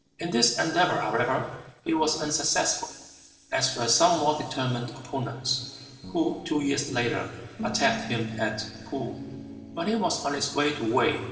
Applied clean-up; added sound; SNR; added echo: neural separator model SepFormer DNS4.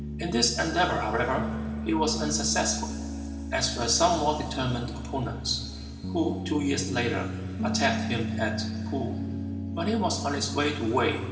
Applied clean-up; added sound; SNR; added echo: none; Piano; 5 dB; reverberation time 2.3 s.